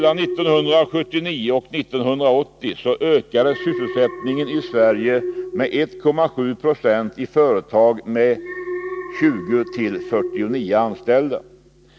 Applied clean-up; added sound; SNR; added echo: none; Alarm; 12 dB; none.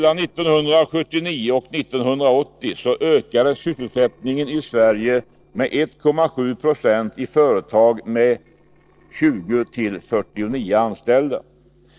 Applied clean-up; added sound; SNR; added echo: neural separator model SepFormer DNS4.